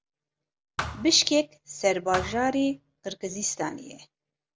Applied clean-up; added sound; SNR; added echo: none; Thump, thud; 10 dB; none.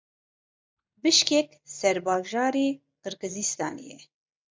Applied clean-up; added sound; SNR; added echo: neural mask model DeepFilterNet 3.